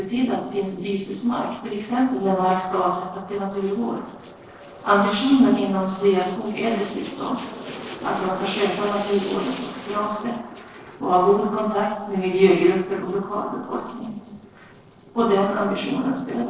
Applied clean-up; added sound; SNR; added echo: neural separator model SepFormer DNS4.